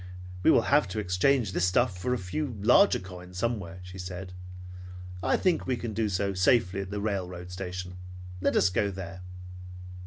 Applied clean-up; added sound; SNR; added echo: none; none; none; none.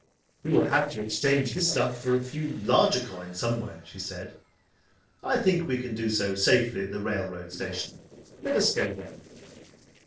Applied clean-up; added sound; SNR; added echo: neural separator model SepFormer DNS4.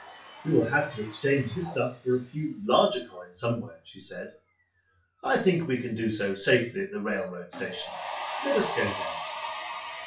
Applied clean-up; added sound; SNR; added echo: classical method WPE with log-MMSE.